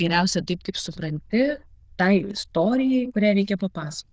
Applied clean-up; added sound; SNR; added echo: neural diffusion model UNIVERSE++.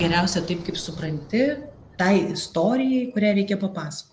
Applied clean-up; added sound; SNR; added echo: none; Boom; 19 dB; none.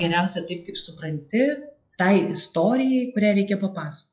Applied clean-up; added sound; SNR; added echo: classical method log-MMSE.